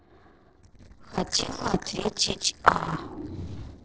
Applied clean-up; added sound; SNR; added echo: neural separator model SepFormer DNS4.